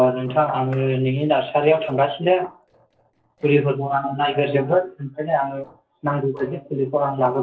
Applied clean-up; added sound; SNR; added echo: neural separator model SepFormer DNS4.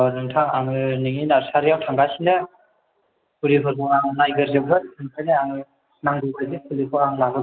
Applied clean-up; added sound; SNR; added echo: none; none; none; none.